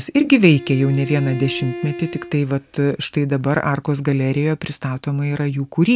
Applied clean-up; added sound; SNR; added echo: none; Bowed string instrument; 12 dB; none.